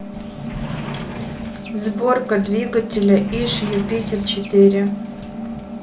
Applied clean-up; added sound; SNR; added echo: none; Sliding door; 13 dB; none.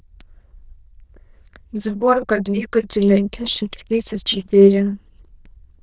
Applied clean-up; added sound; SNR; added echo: neural diffusion model UNIVERSE++.